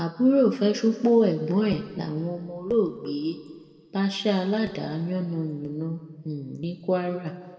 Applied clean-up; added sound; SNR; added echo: none; none; none; reverberation time 1.6 s.